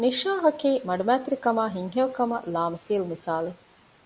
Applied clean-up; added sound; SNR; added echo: none; none; none; none.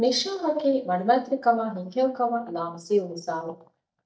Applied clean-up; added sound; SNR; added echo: neural mask model DeepFilterNet 3.